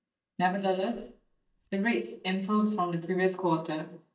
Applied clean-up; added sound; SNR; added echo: neural mask model DeepFilterNet 3.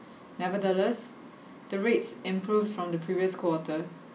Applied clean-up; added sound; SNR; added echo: none; none; none; none.